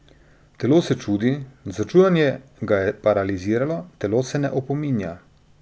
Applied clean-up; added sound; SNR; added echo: none; none; none; none.